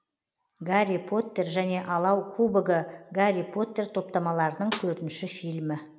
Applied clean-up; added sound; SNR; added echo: none; Snare drum; 12 dB; none.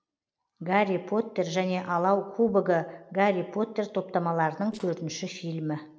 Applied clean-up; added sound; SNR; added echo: neural separator model SepFormer DNS4.